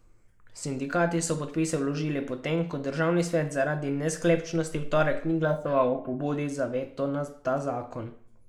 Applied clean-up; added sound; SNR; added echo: neural mask model Resemble Enhance denoiser.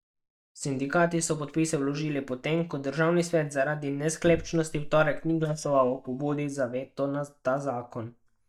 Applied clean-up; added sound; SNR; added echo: neural mask model DeepFilterNet 3.